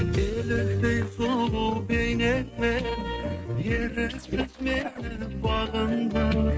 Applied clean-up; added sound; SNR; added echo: neural mask model RNNoise.